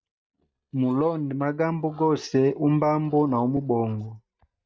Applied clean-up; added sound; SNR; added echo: neural mask model DeepFilterNet 3.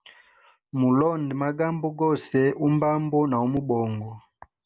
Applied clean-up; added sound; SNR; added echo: none; none; none; none.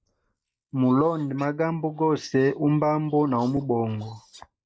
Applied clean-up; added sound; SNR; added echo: neural mask model Resemble Enhance denoiser.